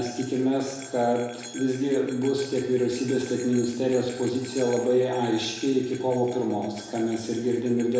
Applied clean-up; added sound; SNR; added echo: none; Bell; 20 dB; reverberation time 1.0 s.